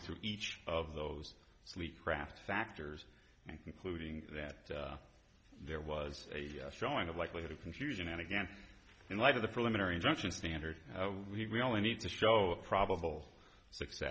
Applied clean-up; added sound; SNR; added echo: none; none; none; none.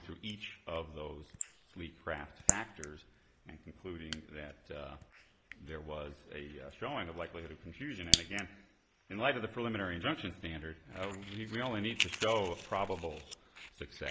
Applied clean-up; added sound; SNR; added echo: neural mask model Resemble Enhance denoiser.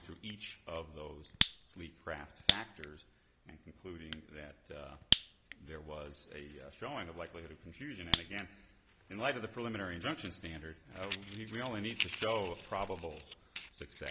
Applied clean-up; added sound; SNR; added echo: none; Fire; -4 dB; none.